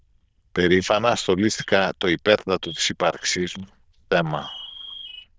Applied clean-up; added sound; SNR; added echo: neural diffusion model UNIVERSE++.